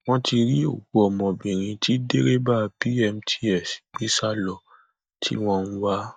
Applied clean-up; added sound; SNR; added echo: neural mask model DeepFilterNet 3.